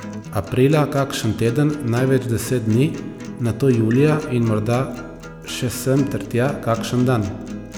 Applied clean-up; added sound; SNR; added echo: none; Acoustic guitar; 13 dB; none.